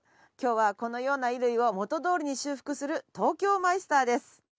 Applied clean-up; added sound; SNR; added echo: none; none; none; none.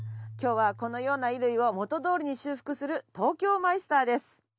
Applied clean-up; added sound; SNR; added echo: none; Keyboard (musical); 19 dB; none.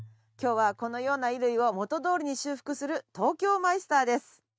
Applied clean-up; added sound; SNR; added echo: neural mask model RNNoise.